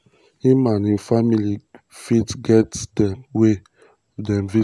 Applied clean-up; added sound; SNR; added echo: none; none; none; none.